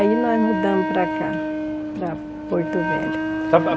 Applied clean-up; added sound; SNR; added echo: none; Wind instrument, woodwind instrument; 2 dB; none.